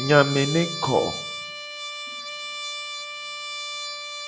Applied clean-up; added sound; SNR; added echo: none; Trumpet; 6 dB; none.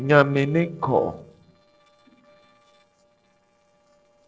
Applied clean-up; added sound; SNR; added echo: neural separator model SepFormer DNS4.